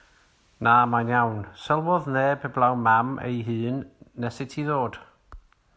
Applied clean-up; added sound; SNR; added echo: none; none; none; none.